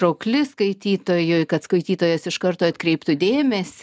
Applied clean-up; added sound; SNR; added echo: none; none; none; none.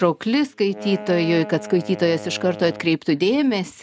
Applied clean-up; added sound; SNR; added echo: none; Wind instrument, woodwind instrument; 15 dB; none.